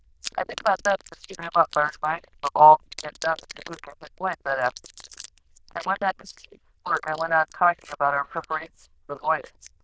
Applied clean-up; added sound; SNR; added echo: neural diffusion model UNIVERSE++.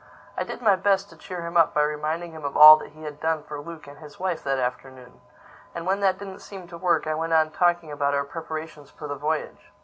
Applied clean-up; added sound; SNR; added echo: none; none; none; none.